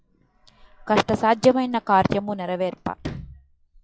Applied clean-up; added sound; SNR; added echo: classical method log-MMSE.